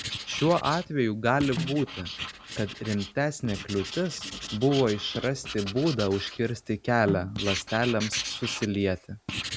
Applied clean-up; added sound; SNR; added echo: none; Snare drum + Writing; 9 dB; none.